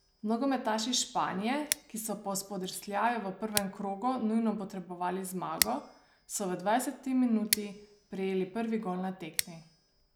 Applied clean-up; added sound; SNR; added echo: none; Scissors; 9 dB; none.